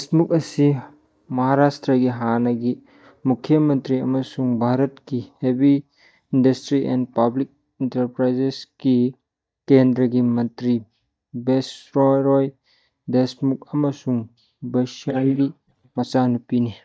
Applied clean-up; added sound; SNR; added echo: neural mask model DeepFilterNet 3.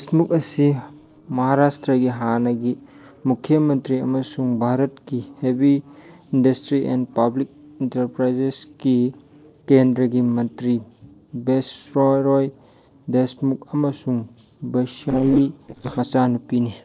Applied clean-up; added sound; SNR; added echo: neural separator model SepFormer DNS4.